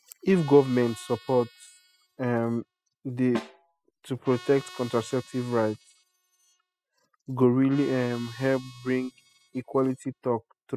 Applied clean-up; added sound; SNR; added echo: classical method spectral subtraction.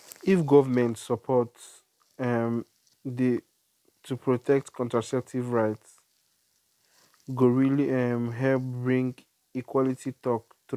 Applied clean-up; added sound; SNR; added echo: none; none; none; none.